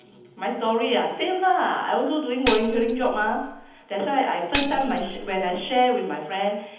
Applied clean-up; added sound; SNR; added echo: none; Tambourine; 9 dB; reverberation time 1.3 s.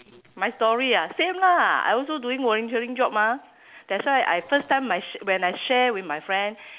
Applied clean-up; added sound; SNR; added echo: none; none; none; none.